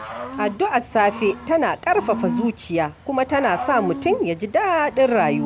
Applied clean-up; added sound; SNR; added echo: none; Cricket / Growling; 11 dB; none.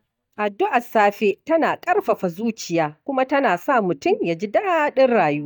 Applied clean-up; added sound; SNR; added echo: neural mask model DeepFilterNet 3.